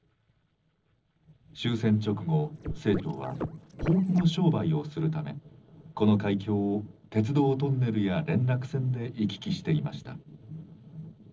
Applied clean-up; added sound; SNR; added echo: neural separator model SepFormer DNS4.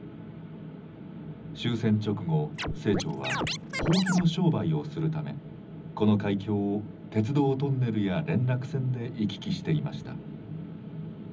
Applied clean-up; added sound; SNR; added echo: none; Scratching (performance technique); 5 dB; reverberation time 0.4 s.